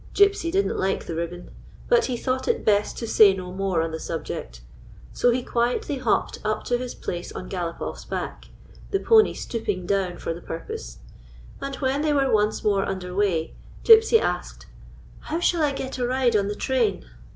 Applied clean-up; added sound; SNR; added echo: none; none; none; none.